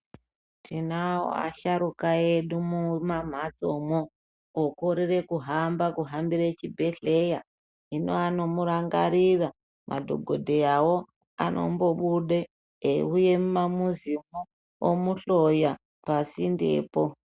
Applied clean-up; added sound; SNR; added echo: none; none; none; none.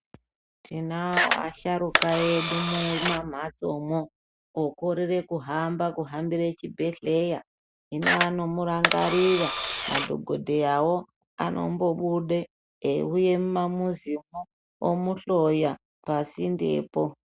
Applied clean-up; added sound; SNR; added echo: none; Camera; 1 dB; none.